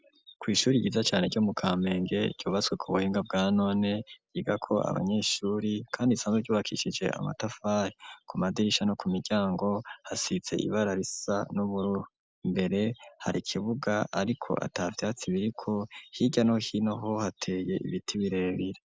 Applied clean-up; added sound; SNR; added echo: none; none; none; none.